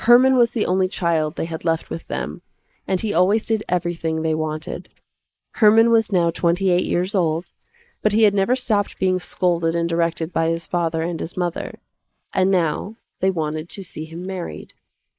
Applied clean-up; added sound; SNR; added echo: neural mask model Resemble Enhance denoiser.